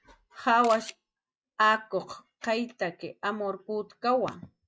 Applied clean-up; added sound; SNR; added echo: classical method log-MMSE.